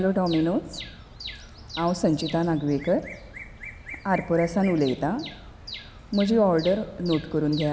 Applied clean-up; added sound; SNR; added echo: none; Bird vocalization, bird call, bird song; 15 dB; none.